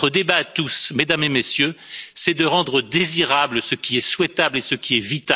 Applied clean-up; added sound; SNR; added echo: none; none; none; none.